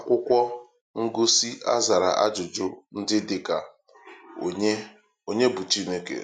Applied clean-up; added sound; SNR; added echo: none; none; none; none.